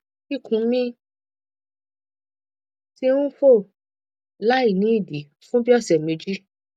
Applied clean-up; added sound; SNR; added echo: none; none; none; none.